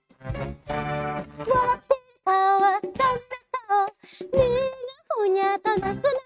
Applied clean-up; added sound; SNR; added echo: neural mask model RNNoise.